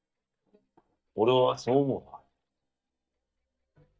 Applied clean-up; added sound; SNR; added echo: neural mask model DeepFilterNet 3.